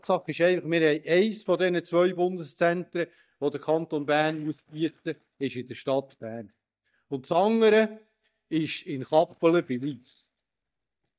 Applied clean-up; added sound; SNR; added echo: neural mask model DeepFilterNet 3.